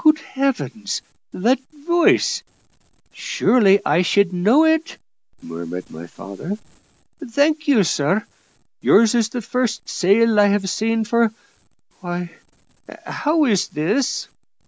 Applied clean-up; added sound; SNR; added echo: none; none; none; none.